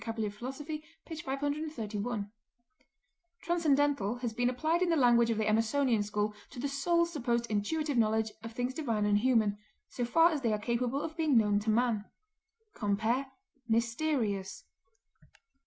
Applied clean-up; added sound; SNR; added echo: none; none; none; none.